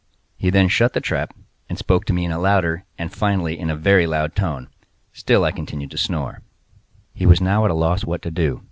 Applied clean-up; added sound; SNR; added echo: none; none; none; none.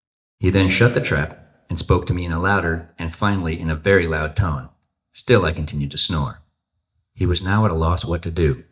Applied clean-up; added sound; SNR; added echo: neural mask model DeepFilterNet 3.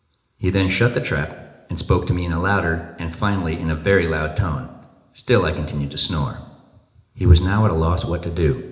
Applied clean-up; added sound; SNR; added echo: none; Tambourine; 13 dB; reverberation time 0.8 s.